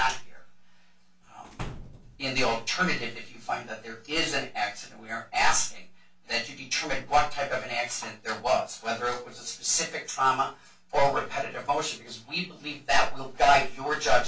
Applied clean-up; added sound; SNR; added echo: none; Slam; 12 dB; reverberation time 0.2 s.